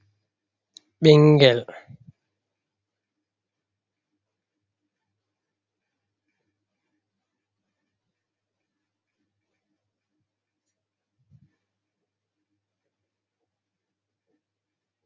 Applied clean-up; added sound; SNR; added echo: none; none; none; none.